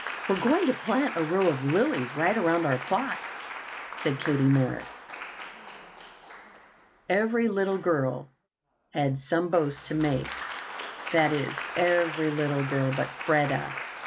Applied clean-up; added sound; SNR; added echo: none; Applause; 11 dB; none.